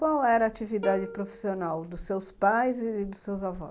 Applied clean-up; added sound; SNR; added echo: none; Plucked string instrument; 13 dB; none.